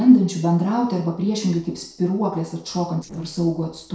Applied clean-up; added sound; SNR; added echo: neural separator model SepFormer DNS4.